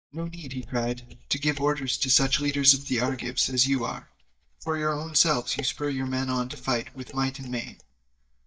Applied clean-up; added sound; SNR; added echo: neural mask model DeepFilterNet 3.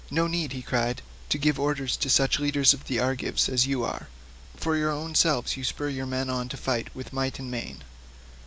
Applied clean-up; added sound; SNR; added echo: none; none; none; none.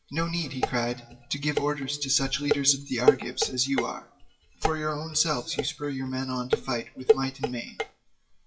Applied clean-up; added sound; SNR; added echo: classical method WPE with log-MMSE.